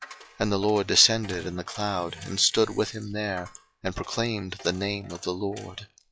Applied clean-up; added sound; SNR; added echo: classical method log-MMSE.